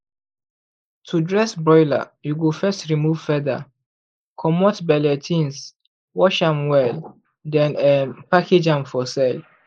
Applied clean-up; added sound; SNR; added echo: neural mask model Resemble Enhance denoiser.